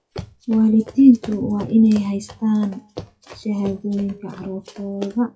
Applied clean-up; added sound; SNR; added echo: classical method WPE with log-MMSE.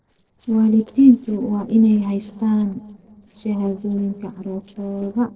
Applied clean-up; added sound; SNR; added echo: neural separator model SepFormer DNS4.